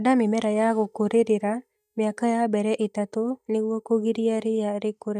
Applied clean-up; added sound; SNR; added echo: neural mask model DeepFilterNet 3.